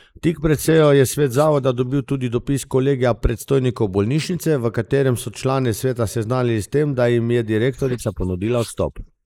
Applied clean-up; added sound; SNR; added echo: neural mask model Resemble Enhance denoiser.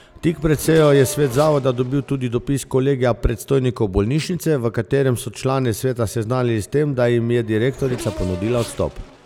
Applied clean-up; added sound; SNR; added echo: none; Race car, auto racing / Accelerating, revving, vroom; 19 dB; none.